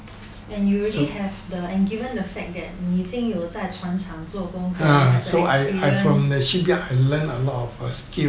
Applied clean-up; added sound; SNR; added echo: none; none; none; none.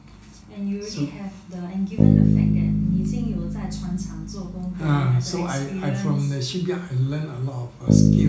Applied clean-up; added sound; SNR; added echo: none; Bass guitar; -3 dB; reverberation time 0.4 s.